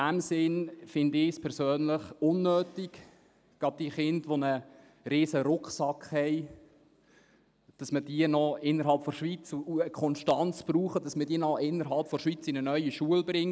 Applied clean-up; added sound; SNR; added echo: none; none; none; none.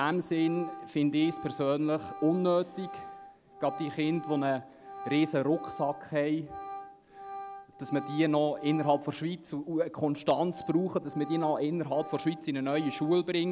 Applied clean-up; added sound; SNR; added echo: none; Organ; 14 dB; none.